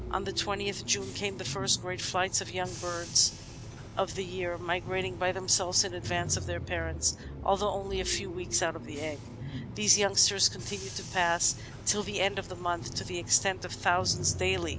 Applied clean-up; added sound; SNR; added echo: none; Bus / Engine; 9 dB; none.